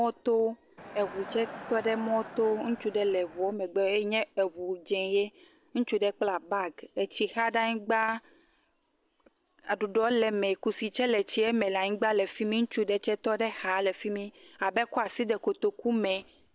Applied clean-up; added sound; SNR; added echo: none; Crowd; 14 dB; none.